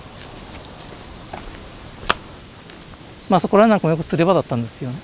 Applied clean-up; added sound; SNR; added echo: none; Telephone; 15 dB; none.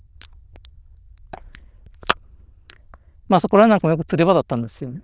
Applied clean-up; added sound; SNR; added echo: neural diffusion model UNIVERSE++.